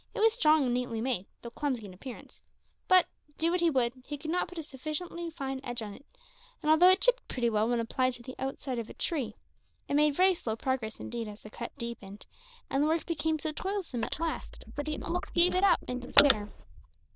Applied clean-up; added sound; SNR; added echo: neural diffusion model UNIVERSE++.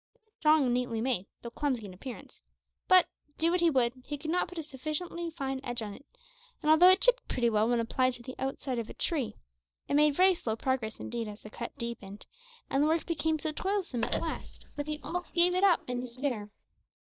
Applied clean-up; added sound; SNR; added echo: neural mask model DeepFilterNet 3.